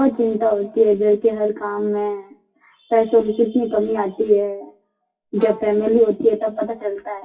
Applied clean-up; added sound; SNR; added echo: classical method WPE with log-MMSE.